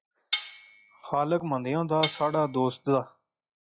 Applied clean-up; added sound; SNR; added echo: classical method log-MMSE.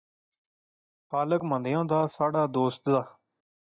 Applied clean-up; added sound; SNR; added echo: neural mask model DeepFilterNet 3.